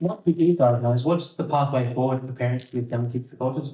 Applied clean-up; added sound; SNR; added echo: neural mask model DeepFilterNet 3.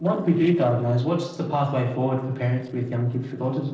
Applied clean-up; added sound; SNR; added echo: neural separator model SepFormer DNS4.